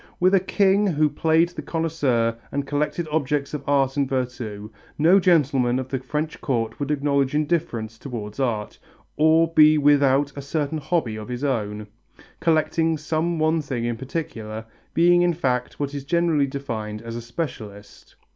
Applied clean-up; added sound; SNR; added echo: none; none; none; none.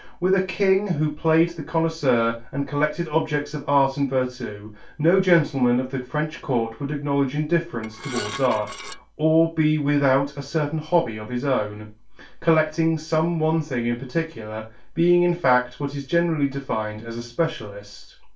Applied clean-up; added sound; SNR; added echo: none; Dishes, pots, and pans / Glass; 12 dB; reverberation time 0.2 s.